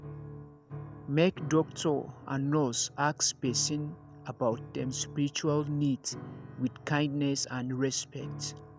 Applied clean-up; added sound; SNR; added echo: none; Piano; 14 dB; none.